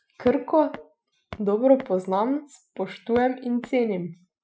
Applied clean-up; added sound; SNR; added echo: classical method Wiener filter.